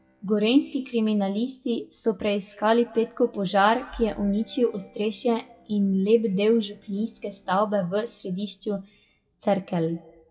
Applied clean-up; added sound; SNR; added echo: classical method WPE with log-MMSE.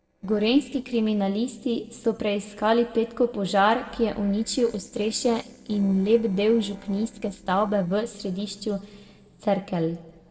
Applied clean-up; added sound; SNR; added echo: neural separator model SepFormer DNS4.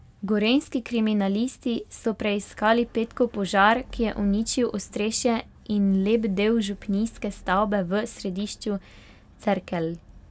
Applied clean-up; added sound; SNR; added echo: none; none; none; none.